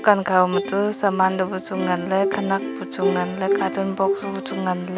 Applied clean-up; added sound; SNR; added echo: none; Plucked string instrument; 5 dB; none.